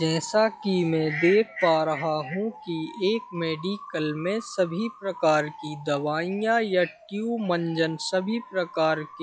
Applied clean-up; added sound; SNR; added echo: classical method log-MMSE.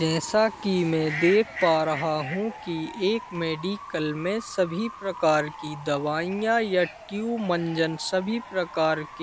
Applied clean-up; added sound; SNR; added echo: none; Bird / Fowl; 13 dB; none.